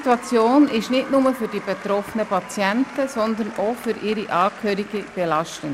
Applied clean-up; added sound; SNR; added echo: none; Applause; 16 dB; none.